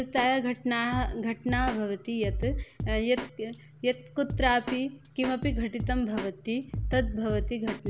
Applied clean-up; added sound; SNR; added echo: none; Drum kit; 5 dB; none.